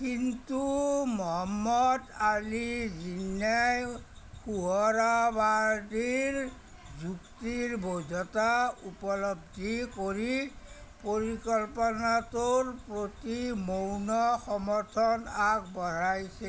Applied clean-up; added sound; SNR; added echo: none; none; none; none.